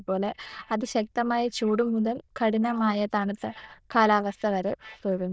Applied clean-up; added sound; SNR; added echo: neural diffusion model UNIVERSE++.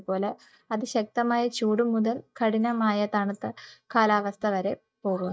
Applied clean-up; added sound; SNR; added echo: neural mask model DeepFilterNet 3.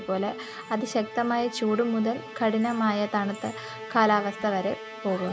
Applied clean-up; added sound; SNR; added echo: none; Musical instrument; 14 dB; none.